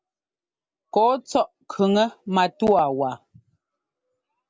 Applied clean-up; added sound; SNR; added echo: none; none; none; none.